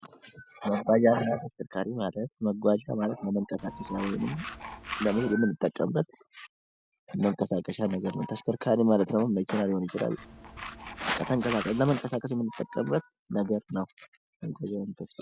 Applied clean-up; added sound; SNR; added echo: none; Tools; 11 dB; none.